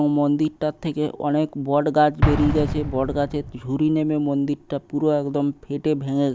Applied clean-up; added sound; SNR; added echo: none; Explosion; 9 dB; none.